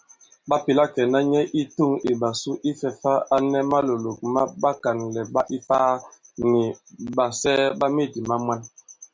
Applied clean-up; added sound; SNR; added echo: none; none; none; none.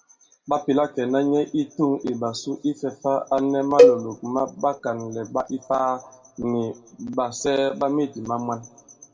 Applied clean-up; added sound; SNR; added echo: none; Cowbell; -4 dB; reverberation time 0.2 s.